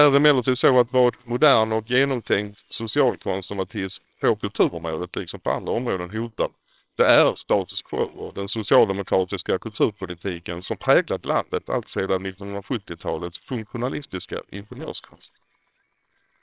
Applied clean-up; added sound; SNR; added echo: neural separator model SepFormer WHAMR!.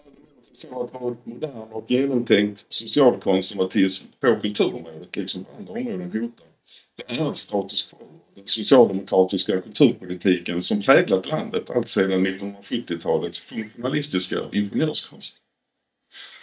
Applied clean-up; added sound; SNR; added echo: neural mask model DeepFilterNet 3.